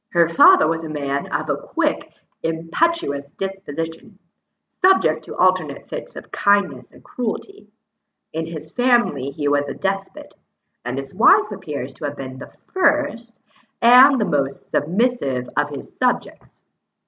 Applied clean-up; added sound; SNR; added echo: none; none; none; none.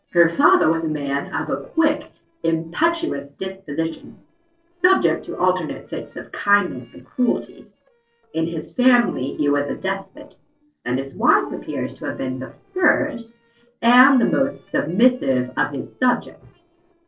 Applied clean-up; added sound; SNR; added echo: neural separator model SepFormer DNS4.